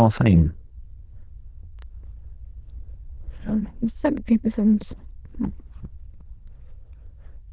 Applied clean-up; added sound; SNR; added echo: neural diffusion model UNIVERSE++.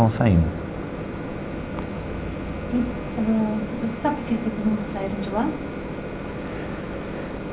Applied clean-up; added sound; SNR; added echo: none; Microwave oven; 5 dB; none.